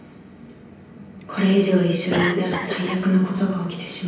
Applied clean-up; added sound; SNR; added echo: none; Cough; 10 dB; reverberation time 0.9 s.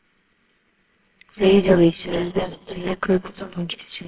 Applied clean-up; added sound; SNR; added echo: neural separator model SepFormer WHAMR!.